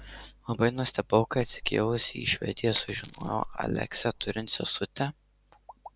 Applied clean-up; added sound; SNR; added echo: none; Coin (dropping); 15 dB; none.